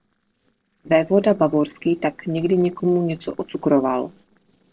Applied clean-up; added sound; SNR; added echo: neural separator model SepFormer DNS4.